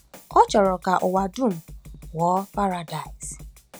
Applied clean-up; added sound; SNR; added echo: none; Drum kit; 19 dB; none.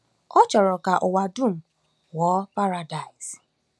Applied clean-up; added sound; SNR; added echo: none; none; none; none.